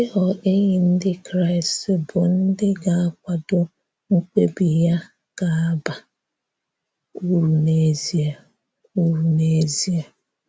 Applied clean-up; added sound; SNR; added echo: none; none; none; none.